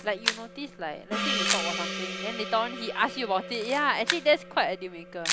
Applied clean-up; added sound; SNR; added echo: none; Camera + Gong; 3 dB; none.